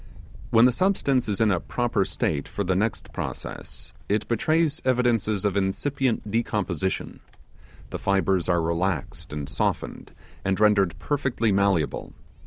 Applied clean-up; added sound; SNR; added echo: none; Livestock, farm animals, working animals; 16 dB; none.